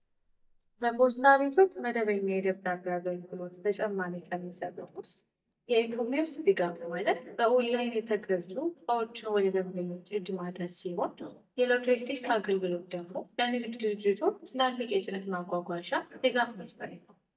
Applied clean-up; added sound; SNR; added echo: neural mask model DeepFilterNet 3.